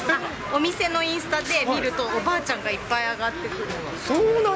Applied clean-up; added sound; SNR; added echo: none; none; none; none.